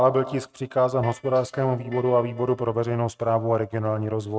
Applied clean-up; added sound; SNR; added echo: neural mask model RNNoise.